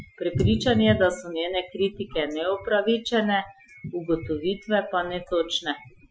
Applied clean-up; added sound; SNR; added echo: classical method Wiener filter.